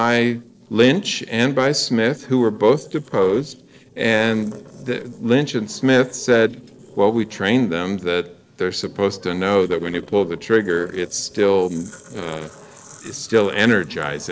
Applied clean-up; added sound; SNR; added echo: neural separator model SepFormer DNS4.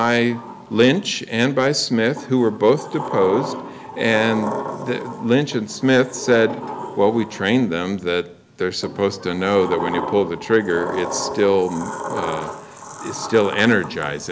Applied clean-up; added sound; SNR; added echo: none; Sliding door; 11 dB; none.